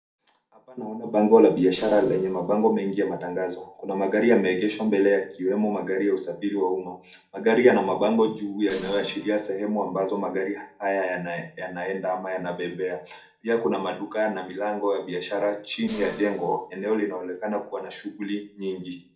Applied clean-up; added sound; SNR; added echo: neural separator model SepFormer DNS4.